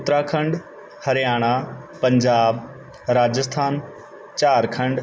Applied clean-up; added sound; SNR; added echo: none; none; none; none.